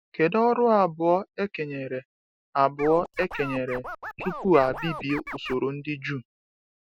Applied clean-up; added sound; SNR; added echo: neural mask model Resemble Enhance denoiser.